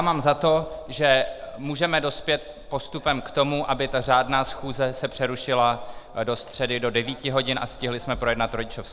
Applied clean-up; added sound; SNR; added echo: none; Crackle; 15 dB; none.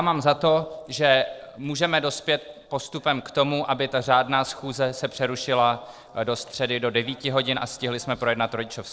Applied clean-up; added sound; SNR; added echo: neural separator model SepFormer DNS4.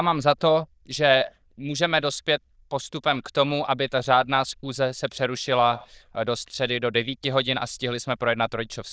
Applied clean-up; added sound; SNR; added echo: neural diffusion model UNIVERSE++.